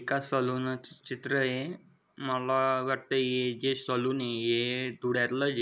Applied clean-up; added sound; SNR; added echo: none; none; none; none.